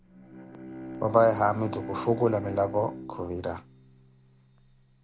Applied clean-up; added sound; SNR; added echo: none; Bowed string instrument; 11 dB; none.